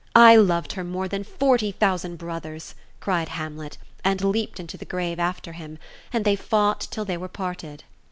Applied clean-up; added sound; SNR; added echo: none; none; none; none.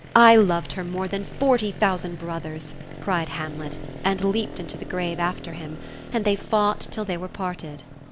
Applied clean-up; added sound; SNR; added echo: none; Motorcycle; 14 dB; none.